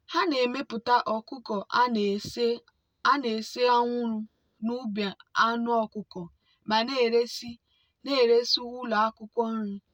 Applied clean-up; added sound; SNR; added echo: none; none; none; none.